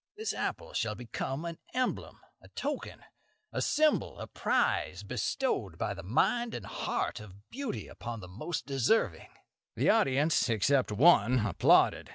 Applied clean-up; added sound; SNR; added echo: none; none; none; none.